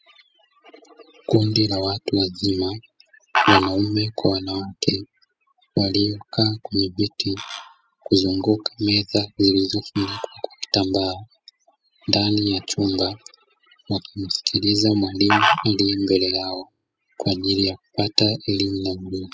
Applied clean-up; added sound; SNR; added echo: classical method spectral subtraction.